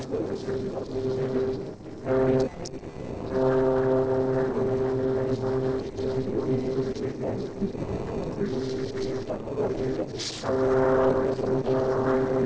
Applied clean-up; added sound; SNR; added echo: neural separator model SepFormer DNS4.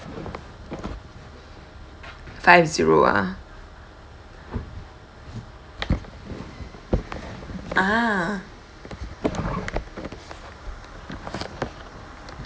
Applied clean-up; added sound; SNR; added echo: none; none; none; none.